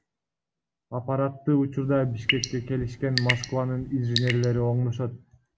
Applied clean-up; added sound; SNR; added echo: none; Drip / Sink (filling or washing) / Water tap, faucet / Water; 6 dB; none.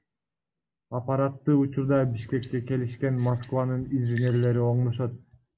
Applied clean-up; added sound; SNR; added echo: neural mask model Resemble Enhance denoiser.